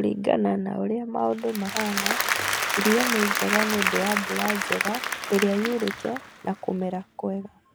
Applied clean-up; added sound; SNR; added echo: none; Applause; 2 dB; none.